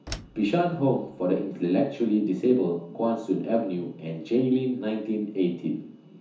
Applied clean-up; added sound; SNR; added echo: none; Slam; 17 dB; reverberation time 0.9 s.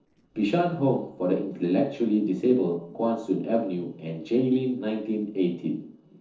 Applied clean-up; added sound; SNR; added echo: neural separator model SepFormer DNS4.